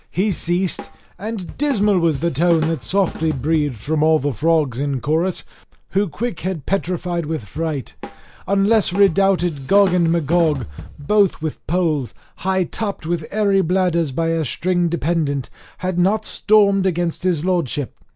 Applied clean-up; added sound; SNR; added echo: none; Drum / Drum kit; 14 dB; none.